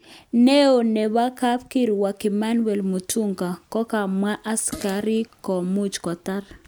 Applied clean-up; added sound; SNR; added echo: none; Fart; 19 dB; none.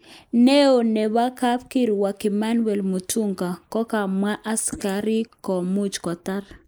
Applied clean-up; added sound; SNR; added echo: neural mask model Resemble Enhance denoiser.